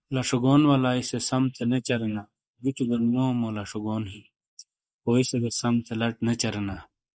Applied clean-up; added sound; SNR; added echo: neural mask model Resemble Enhance denoiser.